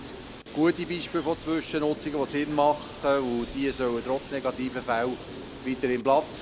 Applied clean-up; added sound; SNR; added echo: none; Bird; 14 dB; none.